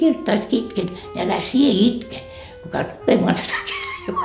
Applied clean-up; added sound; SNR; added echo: none; Wind instrument, woodwind instrument; 18 dB; none.